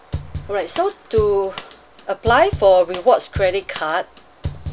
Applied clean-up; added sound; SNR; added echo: none; Drum / Drum kit; 12 dB; none.